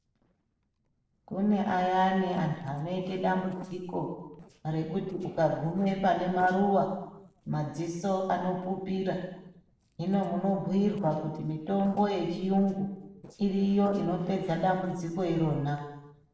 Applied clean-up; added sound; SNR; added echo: neural separator model SepFormer DNS4.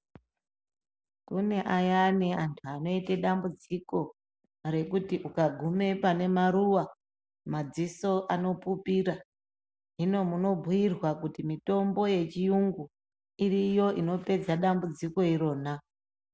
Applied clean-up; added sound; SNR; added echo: none; none; none; none.